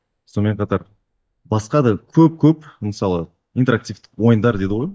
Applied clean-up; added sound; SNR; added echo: neural mask model DeepFilterNet 3.